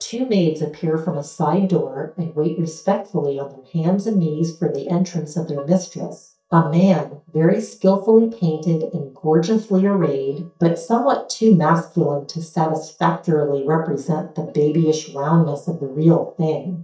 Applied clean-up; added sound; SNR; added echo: neural mask model DeepFilterNet 3.